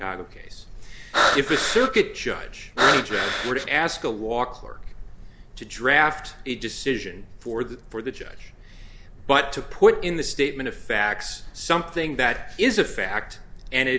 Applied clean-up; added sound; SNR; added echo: none; Breathing; -1 dB; none.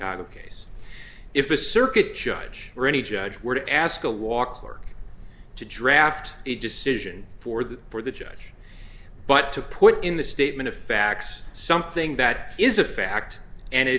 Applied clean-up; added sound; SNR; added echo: none; none; none; none.